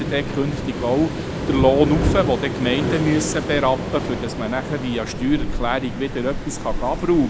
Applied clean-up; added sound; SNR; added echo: none; Waves, surf; 3 dB; none.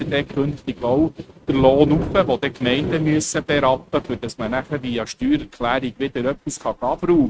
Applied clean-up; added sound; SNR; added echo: neural mask model RNNoise.